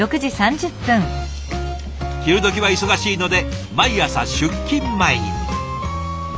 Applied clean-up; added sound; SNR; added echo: none; none; none; none.